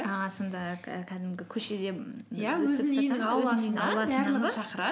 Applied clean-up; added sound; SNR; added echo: none; none; none; none.